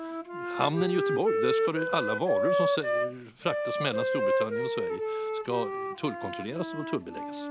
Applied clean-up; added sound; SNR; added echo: none; Wind instrument, woodwind instrument; -3 dB; none.